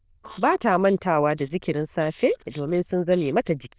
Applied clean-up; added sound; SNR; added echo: neural diffusion model UNIVERSE++.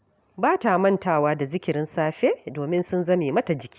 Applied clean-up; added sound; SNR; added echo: none; none; none; none.